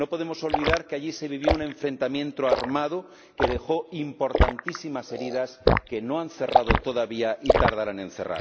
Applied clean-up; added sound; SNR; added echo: none; Liquid; -1 dB; none.